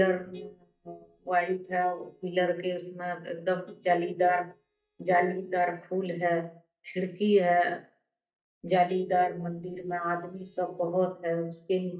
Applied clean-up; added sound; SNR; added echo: neural mask model DeepFilterNet 3.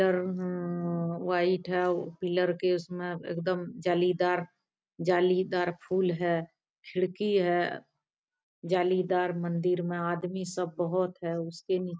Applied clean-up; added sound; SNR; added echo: none; none; none; none.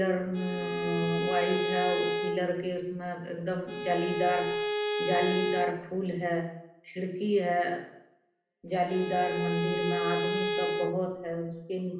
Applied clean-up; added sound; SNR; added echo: none; Bowed string instrument; 1 dB; reverberation time 0.8 s.